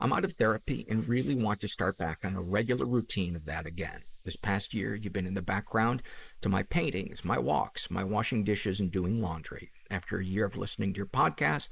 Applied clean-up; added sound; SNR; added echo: neural mask model Resemble Enhance denoiser.